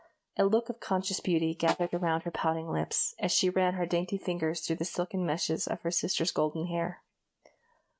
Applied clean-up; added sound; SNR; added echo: neural mask model RNNoise.